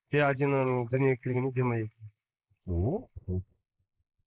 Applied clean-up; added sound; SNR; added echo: neural mask model Resemble Enhance denoiser.